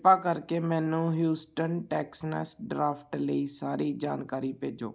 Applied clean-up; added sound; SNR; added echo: none; none; none; none.